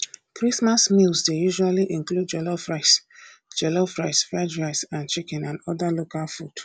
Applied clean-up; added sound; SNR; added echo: none; none; none; none.